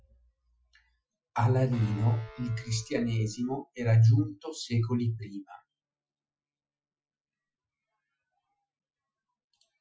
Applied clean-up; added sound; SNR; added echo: classical method Wiener filter.